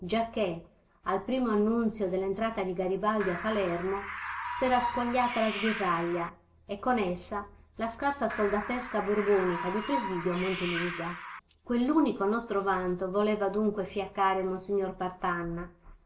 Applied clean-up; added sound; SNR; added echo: none; Bird; 5 dB; reverberation time 0.4 s.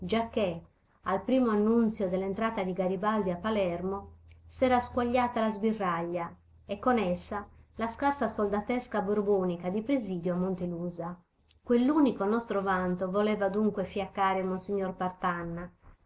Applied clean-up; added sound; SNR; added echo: none; none; none; none.